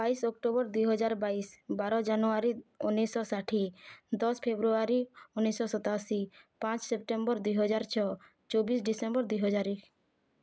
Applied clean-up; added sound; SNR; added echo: none; none; none; none.